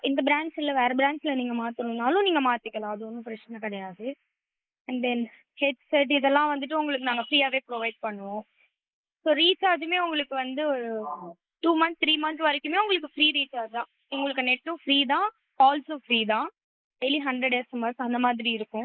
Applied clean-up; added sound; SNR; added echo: neural mask model Resemble Enhance denoiser.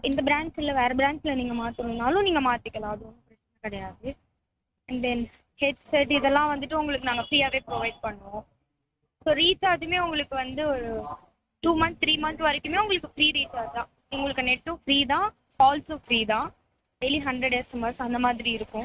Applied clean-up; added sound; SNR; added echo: neural mask model RNNoise.